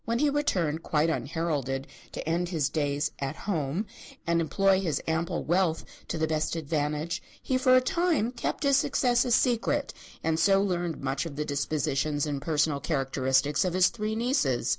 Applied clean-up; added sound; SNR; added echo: none; none; none; none.